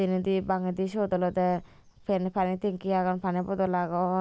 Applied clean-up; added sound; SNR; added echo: none; none; none; none.